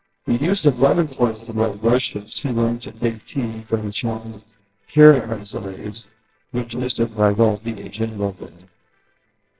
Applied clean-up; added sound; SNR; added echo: neural separator model SepFormer WHAMR!.